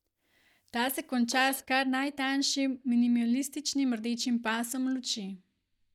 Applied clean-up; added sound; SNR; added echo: neural mask model DeepFilterNet 3.